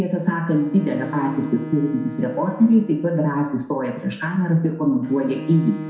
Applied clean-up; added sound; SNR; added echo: none; Bowed string instrument; 14 dB; reverberation time 0.5 s.